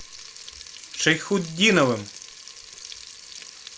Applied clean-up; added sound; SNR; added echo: none; Frying (food); 15 dB; none.